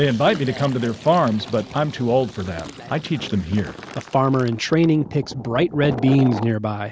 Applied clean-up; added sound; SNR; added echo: none; Fill (with liquid); 15 dB; none.